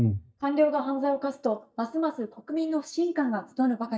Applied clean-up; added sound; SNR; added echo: neural mask model DeepFilterNet 3.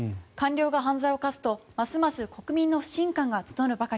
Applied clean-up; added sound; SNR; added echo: none; none; none; none.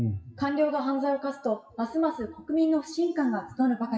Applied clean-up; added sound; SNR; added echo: classical method WPE with log-MMSE.